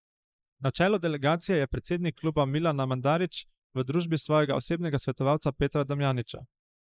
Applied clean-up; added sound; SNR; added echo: neural mask model Resemble Enhance denoiser.